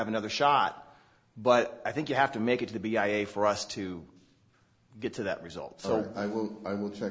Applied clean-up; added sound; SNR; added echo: none; none; none; none.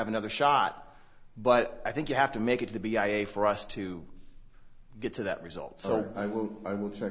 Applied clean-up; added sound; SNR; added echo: none; Buzz; 19 dB; none.